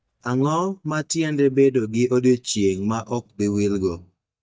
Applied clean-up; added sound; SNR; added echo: neural mask model DeepFilterNet 3.